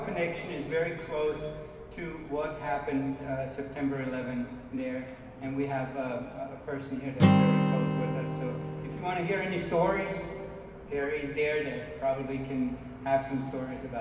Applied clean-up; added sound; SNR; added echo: none; Acoustic guitar; 2 dB; reverberation time 2.1 s.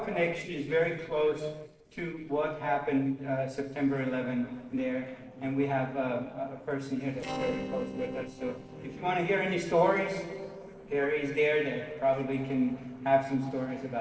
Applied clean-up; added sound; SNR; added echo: neural separator model SepFormer DNS4.